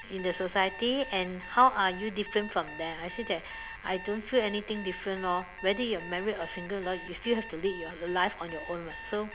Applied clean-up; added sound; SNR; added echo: none; Alarm; 13 dB; none.